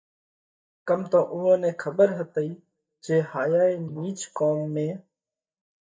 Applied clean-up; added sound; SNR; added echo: neural mask model DeepFilterNet 3.